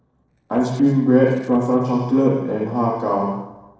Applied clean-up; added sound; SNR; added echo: neural separator model SepFormer DNS4.